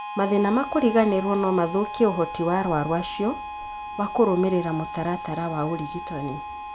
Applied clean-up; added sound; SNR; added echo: none; Harmonica; 10 dB; none.